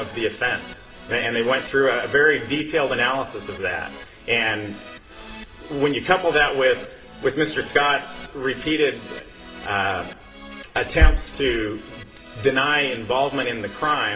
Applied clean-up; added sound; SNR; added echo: none; Keyboard (musical); 18 dB; reverberation time 1.1 s.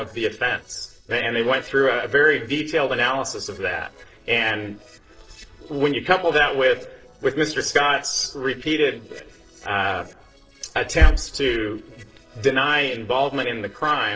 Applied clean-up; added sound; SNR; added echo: neural separator model SepFormer DNS4.